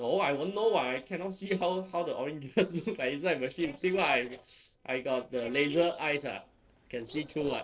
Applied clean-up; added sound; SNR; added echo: neural separator model SepFormer DNS4.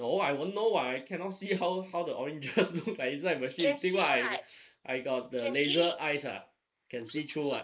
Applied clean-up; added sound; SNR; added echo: neural mask model Resemble Enhance denoiser.